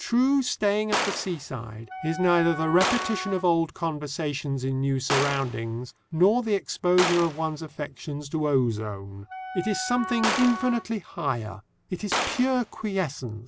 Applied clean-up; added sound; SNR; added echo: none; Wind instrument, woodwind instrument + Gunshot, gunfire; 7 dB; none.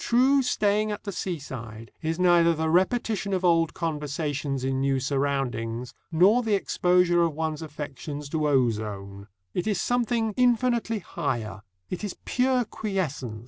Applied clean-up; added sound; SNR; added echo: none; none; none; none.